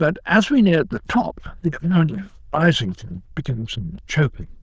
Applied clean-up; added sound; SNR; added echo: neural diffusion model UNIVERSE++.